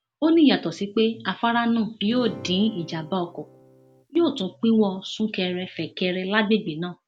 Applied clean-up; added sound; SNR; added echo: none; Acoustic guitar / Strum; 18 dB; none.